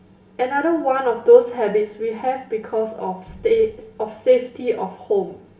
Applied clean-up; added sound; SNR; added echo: none; none; none; reverberation time 0.2 s.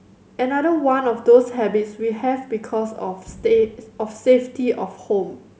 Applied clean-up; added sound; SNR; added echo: none; none; none; none.